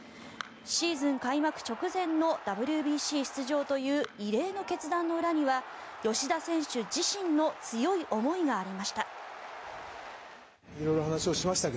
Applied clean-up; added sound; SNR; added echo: none; none; none; none.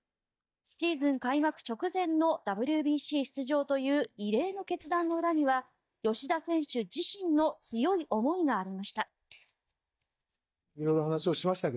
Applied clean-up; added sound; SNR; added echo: neural mask model DeepFilterNet 3.